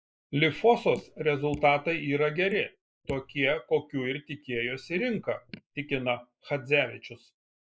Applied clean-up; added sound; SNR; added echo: neural mask model Resemble Enhance denoiser.